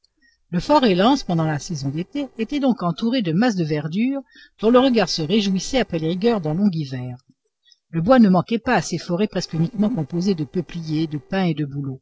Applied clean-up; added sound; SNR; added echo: neural separator model SepFormer DNS4.